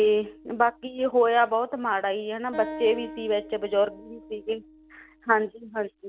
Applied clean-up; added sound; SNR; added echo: none; Acoustic guitar; 17 dB; none.